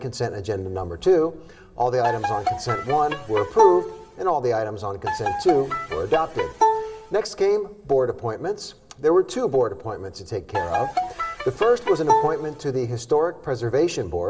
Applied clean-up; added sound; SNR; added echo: none; Bowed string instrument; 3 dB; reverberation time 2.2 s.